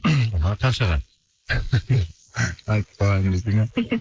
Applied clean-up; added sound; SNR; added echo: neural mask model Resemble Enhance denoiser.